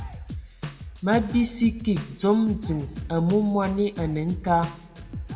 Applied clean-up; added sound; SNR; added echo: none; Drum kit; 11 dB; reverberation time 0.9 s.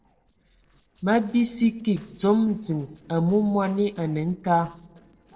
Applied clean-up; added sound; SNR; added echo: neural separator model SepFormer DNS4.